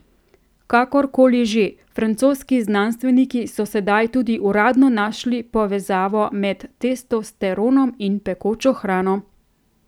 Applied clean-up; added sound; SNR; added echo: none; none; none; none.